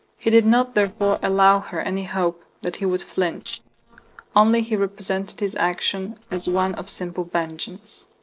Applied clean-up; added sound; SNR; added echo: neural separator model SepFormer DNS4.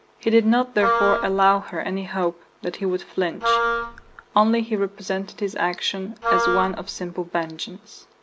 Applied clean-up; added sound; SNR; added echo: none; Wind instrument, woodwind instrument; 1 dB; none.